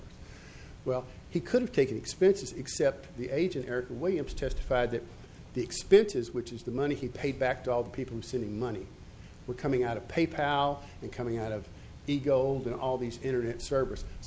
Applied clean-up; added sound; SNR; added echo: none; none; none; none.